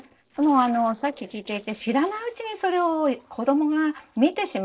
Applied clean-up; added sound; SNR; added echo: neural separator model SepFormer DNS4.